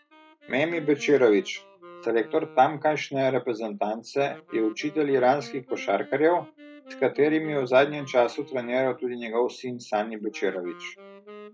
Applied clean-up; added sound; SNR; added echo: classical method log-MMSE.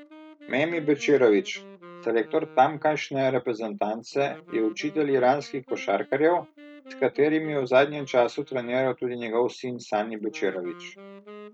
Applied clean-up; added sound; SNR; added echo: neural mask model RNNoise.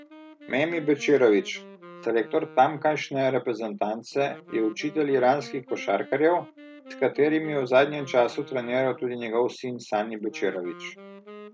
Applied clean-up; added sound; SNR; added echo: none; Wind instrument, woodwind instrument; 20 dB; none.